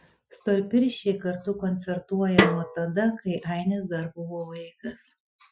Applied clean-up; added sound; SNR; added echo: classical method Wiener filter.